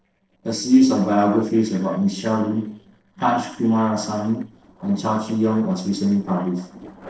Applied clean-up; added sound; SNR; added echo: neural separator model SepFormer DNS4.